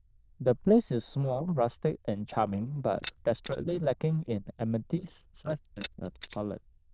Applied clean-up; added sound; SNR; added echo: neural diffusion model UNIVERSE++.